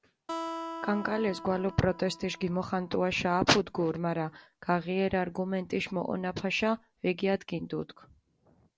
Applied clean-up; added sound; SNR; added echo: none; Acoustic guitar; 12 dB; none.